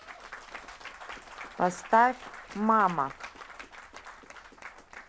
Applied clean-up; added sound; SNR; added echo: none; Applause / Cheering / Clapping; 15 dB; none.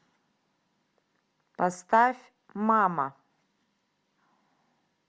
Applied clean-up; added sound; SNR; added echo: none; none; none; none.